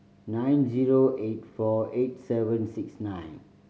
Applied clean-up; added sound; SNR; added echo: none; none; none; none.